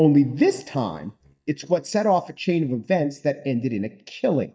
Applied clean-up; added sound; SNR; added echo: neural mask model DeepFilterNet 3.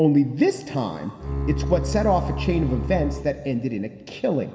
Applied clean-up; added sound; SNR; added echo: none; Bowed string instrument; 5 dB; reverberation time 2.1 s.